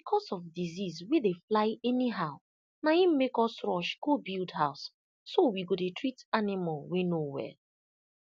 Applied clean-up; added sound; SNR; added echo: none; none; none; none.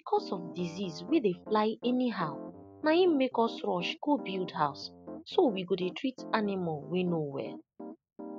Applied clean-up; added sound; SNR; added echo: none; Piano; 14 dB; none.